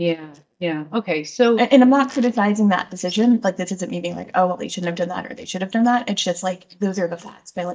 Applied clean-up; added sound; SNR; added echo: neural mask model DeepFilterNet 3.